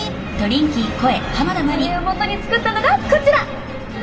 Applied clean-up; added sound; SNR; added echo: none; Truck; 9 dB; reverberation time 1.7 s.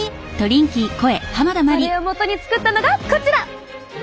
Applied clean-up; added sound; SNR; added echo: none; none; none; none.